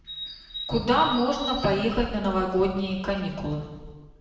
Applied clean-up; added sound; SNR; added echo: none; Bird; 11 dB; reverberation time 1.2 s.